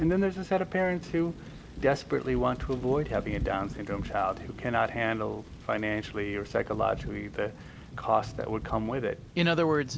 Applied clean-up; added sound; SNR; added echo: none; Thunder / Rain; 11 dB; none.